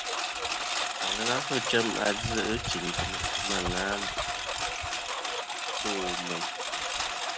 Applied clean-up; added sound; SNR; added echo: none; Engine; -3 dB; none.